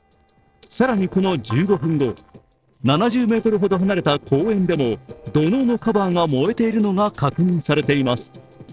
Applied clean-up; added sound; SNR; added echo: neural separator model SepFormer DNS4.